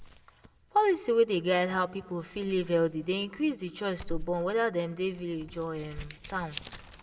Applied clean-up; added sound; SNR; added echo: none; Crumpling, crinkling; 14 dB; reverberation time 0.4 s.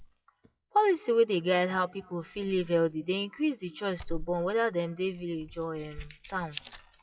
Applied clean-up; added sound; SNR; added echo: classical method WPE with log-MMSE.